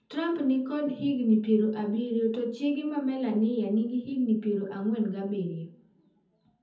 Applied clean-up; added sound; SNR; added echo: none; none; none; reverberation time 0.7 s.